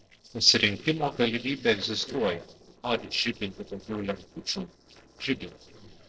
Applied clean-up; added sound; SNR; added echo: neural separator model SepFormer DNS4.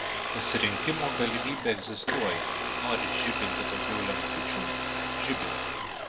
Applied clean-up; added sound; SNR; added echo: none; Domestic sounds, home sounds; -2 dB; reverberation time 0.9 s.